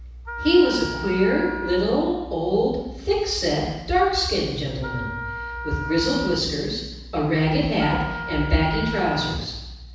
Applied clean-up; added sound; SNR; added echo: none; Wind instrument, woodwind instrument; 10 dB; reverberation time 1.1 s.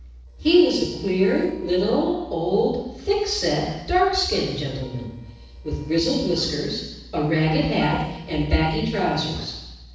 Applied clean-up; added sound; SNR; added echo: neural separator model SepFormer DNS4.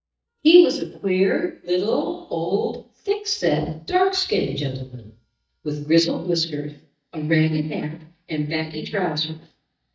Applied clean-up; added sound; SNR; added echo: neural mask model DeepFilterNet 3.